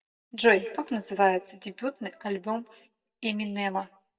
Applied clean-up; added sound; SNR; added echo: neural mask model DeepFilterNet 3.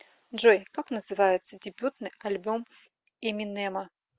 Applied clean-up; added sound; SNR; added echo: none; none; none; none.